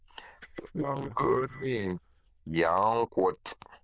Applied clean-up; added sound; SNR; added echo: neural diffusion model UNIVERSE++.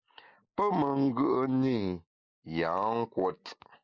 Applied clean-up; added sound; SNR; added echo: neural mask model Resemble Enhance denoiser.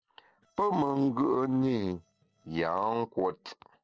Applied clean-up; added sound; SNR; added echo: neural separator model SepFormer DNS4.